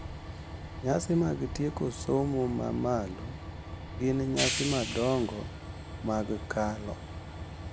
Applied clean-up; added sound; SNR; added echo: none; Train; 7 dB; none.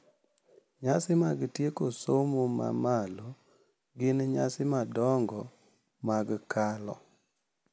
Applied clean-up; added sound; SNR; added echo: none; none; none; none.